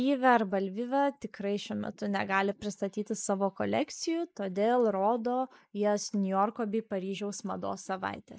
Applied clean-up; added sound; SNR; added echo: neural mask model Resemble Enhance denoiser.